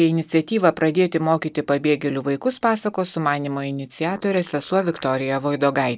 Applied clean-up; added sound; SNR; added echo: neural mask model Resemble Enhance denoiser.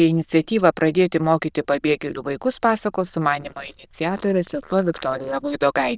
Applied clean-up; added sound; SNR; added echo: neural diffusion model UNIVERSE++.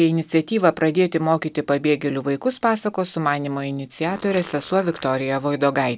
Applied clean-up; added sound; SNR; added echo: none; Fart; 20 dB; none.